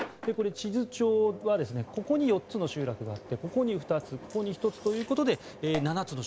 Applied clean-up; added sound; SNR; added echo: none; Engine; 15 dB; none.